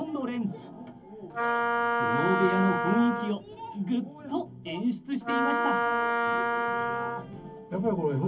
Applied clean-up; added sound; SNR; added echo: none; Wind instrument, woodwind instrument; -2 dB; reverberation time 0.3 s.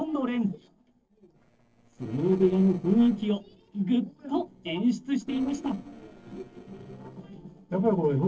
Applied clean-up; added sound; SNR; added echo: neural separator model SepFormer DNS4.